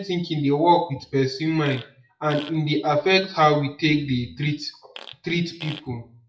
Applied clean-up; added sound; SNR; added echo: classical method WPE with log-MMSE.